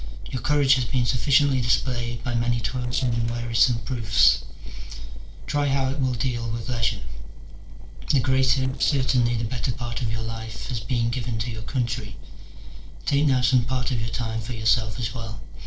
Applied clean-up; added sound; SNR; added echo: neural separator model SepFormer DNS4.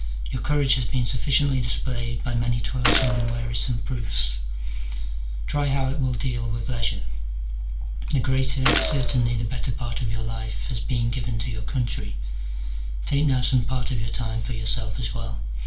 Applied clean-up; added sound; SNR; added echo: none; Gunshot, gunfire; 7 dB; reverberation time 0.3 s.